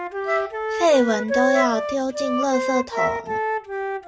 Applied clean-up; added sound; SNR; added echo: none; Wind instrument, woodwind instrument + Wind instrument, woodwind instrument; 1 dB; none.